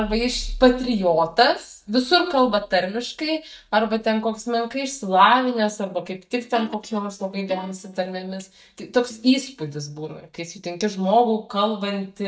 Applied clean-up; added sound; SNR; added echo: neural mask model DeepFilterNet 3.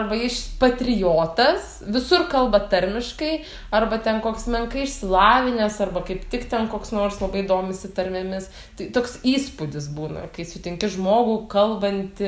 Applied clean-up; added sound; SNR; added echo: none; none; none; none.